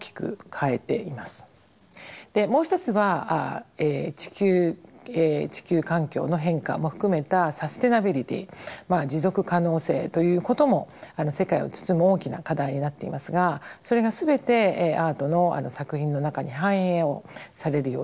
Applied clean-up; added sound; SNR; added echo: none; none; none; none.